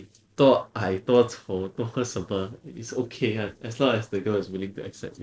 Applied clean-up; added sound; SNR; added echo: neural separator model SepFormer DNS4.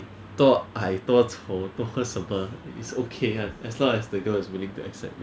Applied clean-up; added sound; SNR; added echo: none; none; none; none.